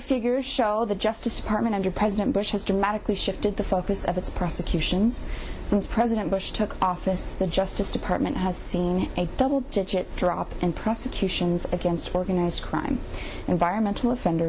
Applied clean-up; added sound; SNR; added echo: none; none; none; none.